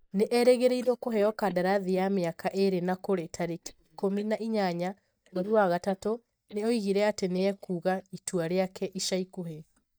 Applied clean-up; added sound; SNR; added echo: neural mask model DeepFilterNet 3.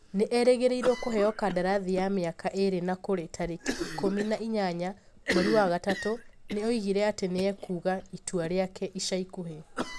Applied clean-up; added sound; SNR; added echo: none; Cough; 10 dB; none.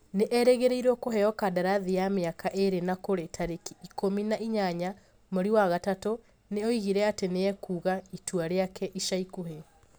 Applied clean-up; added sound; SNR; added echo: none; none; none; none.